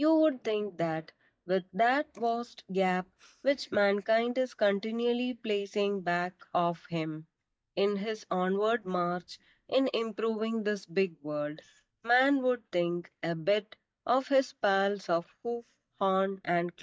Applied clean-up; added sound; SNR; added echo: neural mask model DeepFilterNet 3.